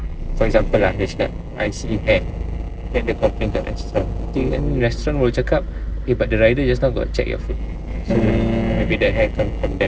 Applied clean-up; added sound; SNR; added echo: neural separator model SepFormer DNS4.